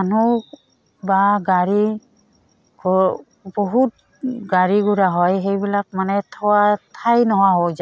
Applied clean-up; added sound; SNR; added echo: none; none; none; none.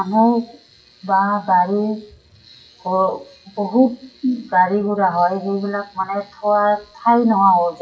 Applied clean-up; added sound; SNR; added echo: classical method WPE with log-MMSE.